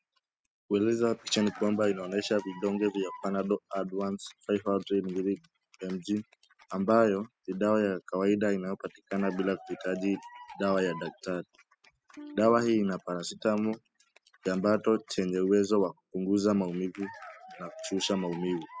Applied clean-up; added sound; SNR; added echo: classical method spectral subtraction.